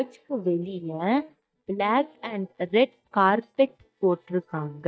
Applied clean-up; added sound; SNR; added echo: neural mask model DeepFilterNet 3.